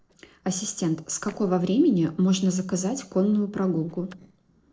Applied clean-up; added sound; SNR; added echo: neural separator model SepFormer DNS4.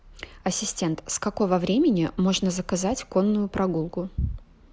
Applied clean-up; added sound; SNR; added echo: none; none; none; none.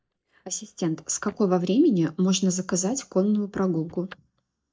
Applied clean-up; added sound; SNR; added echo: neural mask model DeepFilterNet 3.